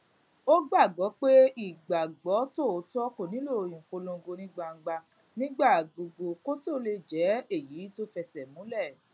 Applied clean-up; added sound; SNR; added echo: none; none; none; none.